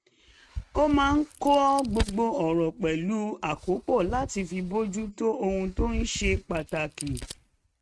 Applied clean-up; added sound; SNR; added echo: neural mask model RNNoise.